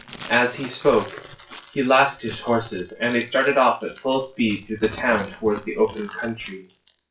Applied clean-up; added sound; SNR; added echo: classical method WPE with log-MMSE.